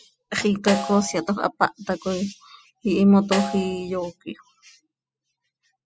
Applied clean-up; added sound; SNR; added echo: classical method spectral subtraction.